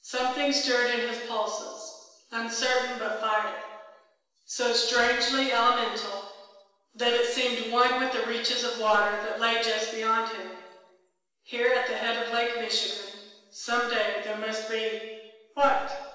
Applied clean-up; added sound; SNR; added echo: none; none; none; reverberation time 1.1 s.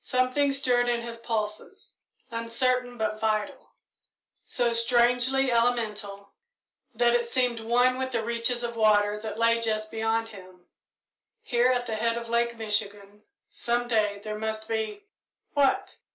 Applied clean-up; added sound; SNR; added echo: none; none; none; none.